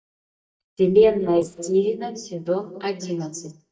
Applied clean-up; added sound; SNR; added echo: neural mask model DeepFilterNet 3.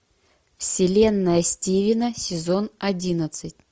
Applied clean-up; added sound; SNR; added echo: none; none; none; none.